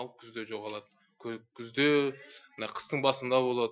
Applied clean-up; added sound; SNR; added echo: classical method Wiener filter.